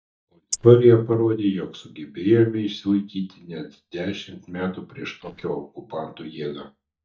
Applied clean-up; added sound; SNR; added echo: neural mask model DeepFilterNet 3.